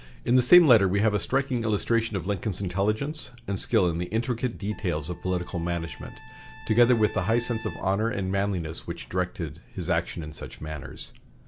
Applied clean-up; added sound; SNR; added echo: none; Trumpet; 20 dB; none.